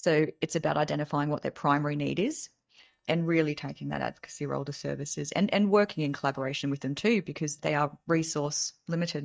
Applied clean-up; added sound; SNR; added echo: neural mask model DeepFilterNet 3.